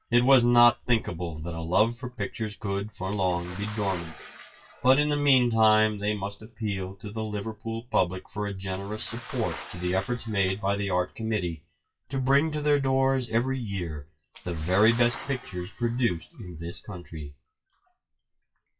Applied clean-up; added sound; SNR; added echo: classical method WPE with log-MMSE.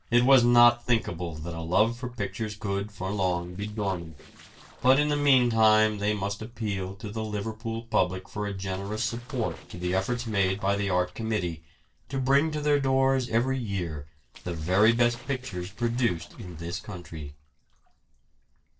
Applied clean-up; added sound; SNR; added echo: neural separator model SepFormer DNS4.